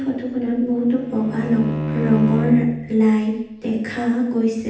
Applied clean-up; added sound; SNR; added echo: none; Bowed string instrument; 6 dB; reverberation time 0.9 s.